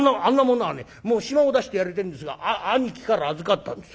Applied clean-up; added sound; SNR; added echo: none; none; none; none.